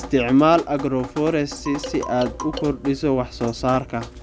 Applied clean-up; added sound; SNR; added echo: none; Marimba, xylophone + Drip; 13 dB; none.